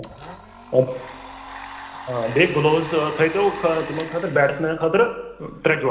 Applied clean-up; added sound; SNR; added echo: none; Domestic sounds, home sounds; 16 dB; reverberation time 1.1 s.